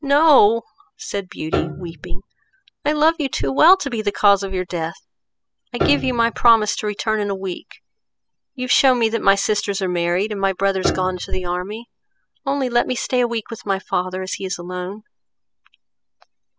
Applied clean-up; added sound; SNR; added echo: classical method spectral subtraction.